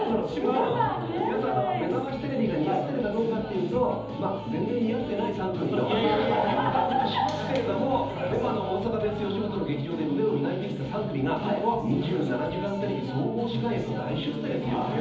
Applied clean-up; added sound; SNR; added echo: none; none; none; reverberation time 1.3 s.